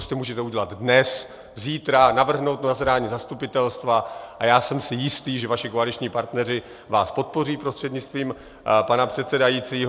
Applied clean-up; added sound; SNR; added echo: none; none; none; none.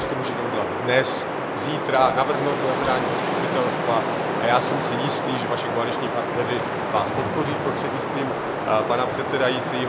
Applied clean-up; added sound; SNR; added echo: none; Wind; 0 dB; none.